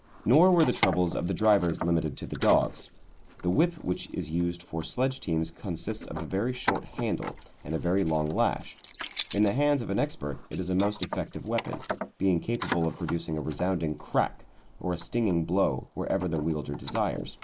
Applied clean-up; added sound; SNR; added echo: neural mask model Resemble Enhance denoiser.